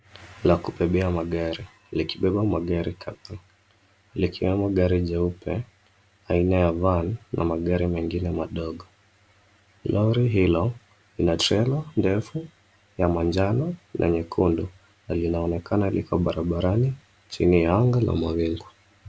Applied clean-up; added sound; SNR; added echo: none; none; none; none.